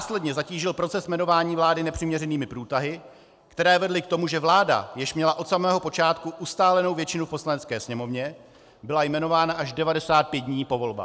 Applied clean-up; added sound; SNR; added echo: none; none; none; none.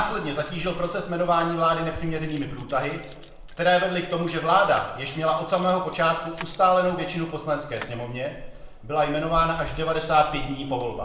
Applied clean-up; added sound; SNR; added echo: none; Keys jangling; 14 dB; reverberation time 0.8 s.